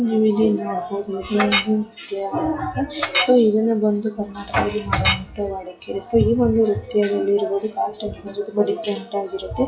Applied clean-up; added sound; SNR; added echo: classical method WPE with log-MMSE.